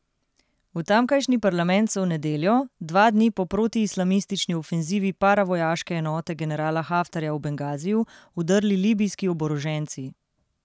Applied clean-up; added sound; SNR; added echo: none; none; none; none.